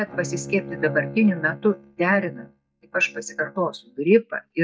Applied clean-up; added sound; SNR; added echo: neural mask model DeepFilterNet 3.